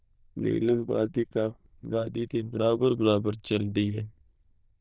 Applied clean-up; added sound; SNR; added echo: neural diffusion model UNIVERSE++.